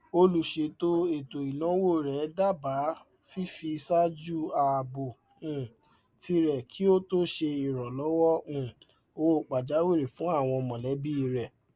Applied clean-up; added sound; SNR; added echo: none; none; none; none.